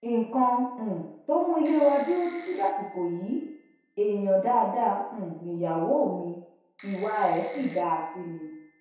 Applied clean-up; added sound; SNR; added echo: none; Telephone; 15 dB; reverberation time 0.7 s.